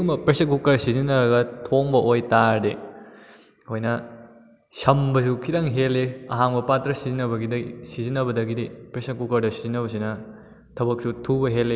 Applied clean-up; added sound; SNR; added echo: none; none; none; none.